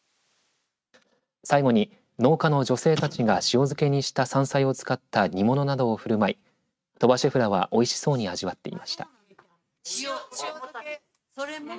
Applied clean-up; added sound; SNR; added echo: neural mask model RNNoise.